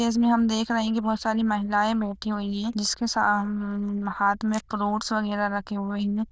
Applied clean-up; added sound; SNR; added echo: neural diffusion model UNIVERSE++.